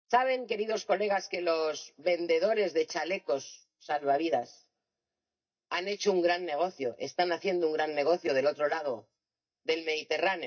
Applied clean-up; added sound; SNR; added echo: neural mask model DeepFilterNet 3.